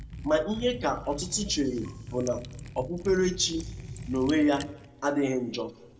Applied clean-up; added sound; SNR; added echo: none; Liquid; 13 dB; reverberation time 1.6 s.